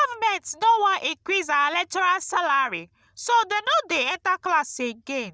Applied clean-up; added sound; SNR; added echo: none; none; none; none.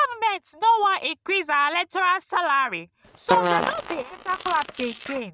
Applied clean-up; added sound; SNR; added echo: neural mask model RNNoise.